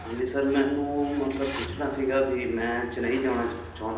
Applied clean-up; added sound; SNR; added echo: none; Truck; 12 dB; reverberation time 0.9 s.